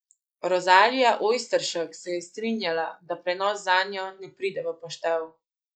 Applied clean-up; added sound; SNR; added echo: neural mask model Resemble Enhance denoiser.